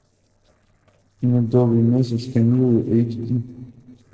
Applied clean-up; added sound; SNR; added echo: neural separator model SepFormer DNS4.